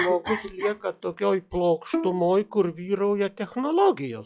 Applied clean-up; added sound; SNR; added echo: classical method log-MMSE.